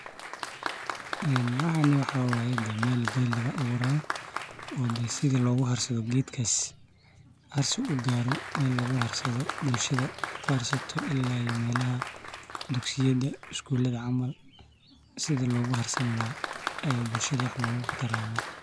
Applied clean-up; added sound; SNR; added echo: none; Applause; 8 dB; none.